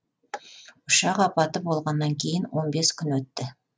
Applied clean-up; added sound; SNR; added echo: none; none; none; none.